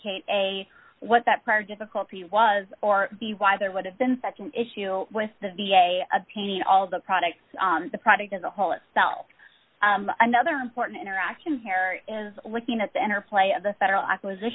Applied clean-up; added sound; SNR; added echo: none; none; none; none.